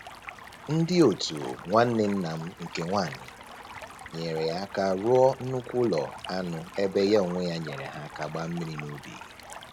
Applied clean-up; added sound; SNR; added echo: none; Stream; 15 dB; none.